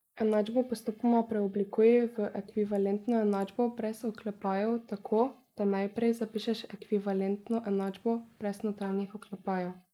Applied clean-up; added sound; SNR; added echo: neural mask model Resemble Enhance denoiser.